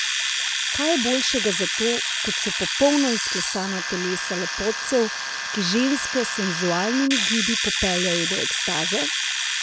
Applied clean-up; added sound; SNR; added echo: none; Domestic sounds, home sounds; -3 dB; none.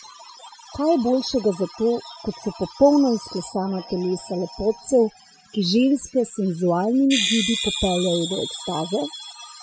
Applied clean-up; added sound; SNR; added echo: classical method Wiener filter.